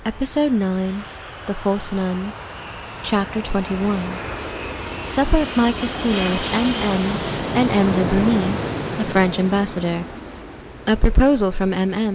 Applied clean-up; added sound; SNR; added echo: none; Fixed-wing aircraft, airplane; 7 dB; none.